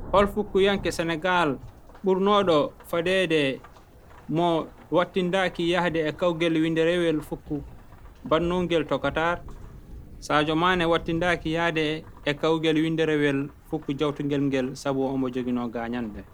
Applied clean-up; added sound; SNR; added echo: none; Rain / Thunderstorm; 18 dB; none.